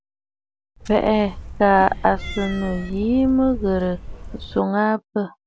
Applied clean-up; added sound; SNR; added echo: none; Cat; 11 dB; none.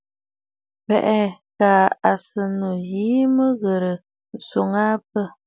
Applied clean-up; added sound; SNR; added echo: none; none; none; none.